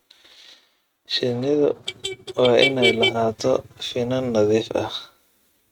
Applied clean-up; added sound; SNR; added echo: neural mask model RNNoise.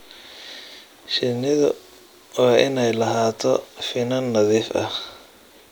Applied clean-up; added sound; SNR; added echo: none; none; none; none.